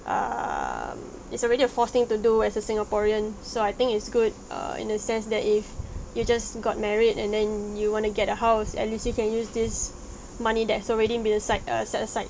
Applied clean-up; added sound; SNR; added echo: none; none; none; none.